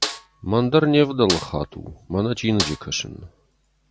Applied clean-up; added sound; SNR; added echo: none; Snare drum; 10 dB; none.